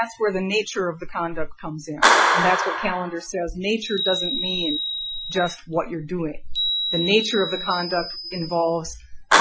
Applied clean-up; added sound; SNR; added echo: classical method Wiener filter.